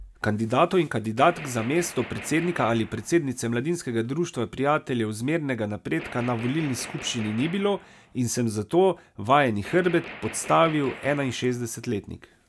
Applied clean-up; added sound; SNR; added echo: none; Gunshot, gunfire; 16 dB; none.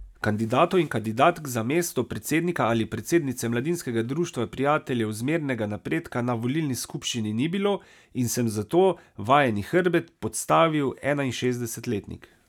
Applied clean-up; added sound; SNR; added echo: none; none; none; none.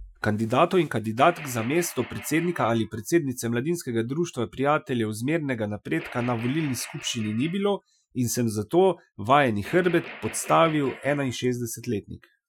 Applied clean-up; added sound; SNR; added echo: classical method Wiener filter.